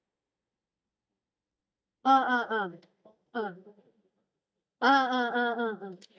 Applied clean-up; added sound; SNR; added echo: neural mask model DeepFilterNet 3.